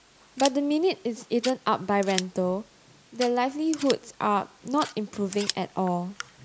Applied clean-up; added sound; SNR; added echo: none; Scissors; 13 dB; none.